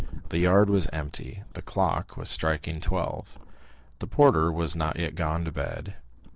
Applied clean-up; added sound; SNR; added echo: neural separator model SepFormer DNS4.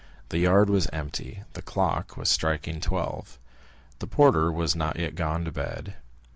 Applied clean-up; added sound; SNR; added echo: none; none; none; none.